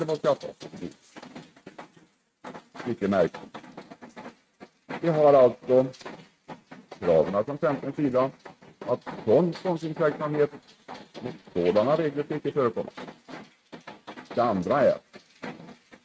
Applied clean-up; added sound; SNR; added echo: neural mask model RNNoise.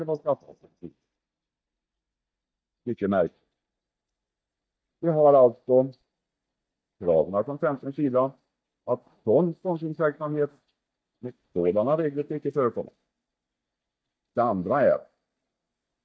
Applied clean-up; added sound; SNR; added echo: neural mask model DeepFilterNet 3.